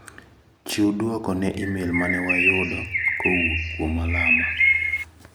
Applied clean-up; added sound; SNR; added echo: none; Bird; -3 dB; none.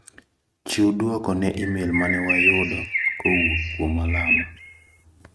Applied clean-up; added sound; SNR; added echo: neural mask model RNNoise.